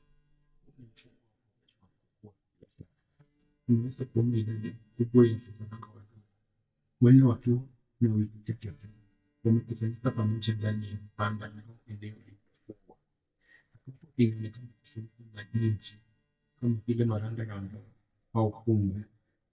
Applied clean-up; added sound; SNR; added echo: neural mask model DeepFilterNet 3.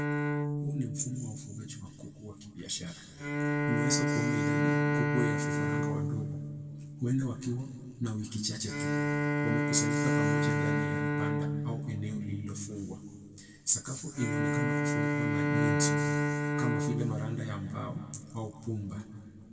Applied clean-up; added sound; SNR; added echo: none; Bowed string instrument; -4 dB; reverberation time 1.9 s.